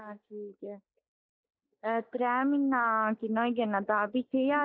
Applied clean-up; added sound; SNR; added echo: neural mask model DeepFilterNet 3.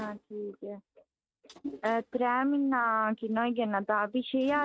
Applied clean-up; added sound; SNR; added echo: neural mask model RNNoise.